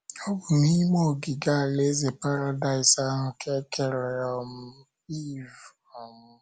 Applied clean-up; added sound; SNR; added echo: none; none; none; none.